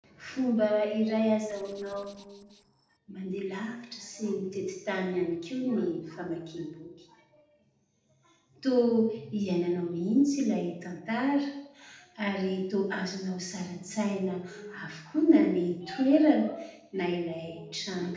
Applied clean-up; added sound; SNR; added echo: neural separator model SepFormer DNS4.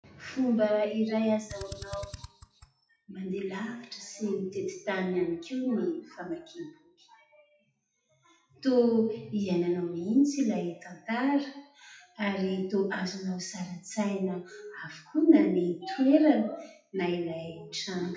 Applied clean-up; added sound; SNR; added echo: classical method WPE with log-MMSE.